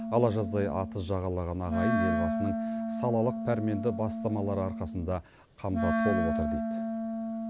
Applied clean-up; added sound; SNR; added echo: none; Wind instrument, woodwind instrument; 1 dB; none.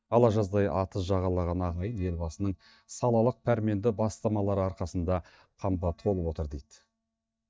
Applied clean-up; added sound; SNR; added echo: neural mask model DeepFilterNet 3.